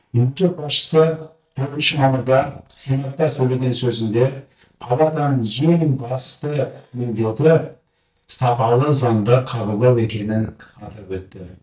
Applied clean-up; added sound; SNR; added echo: neural mask model DeepFilterNet 3.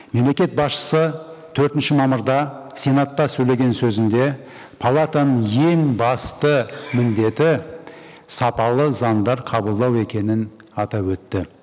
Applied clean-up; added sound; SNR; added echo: none; none; none; none.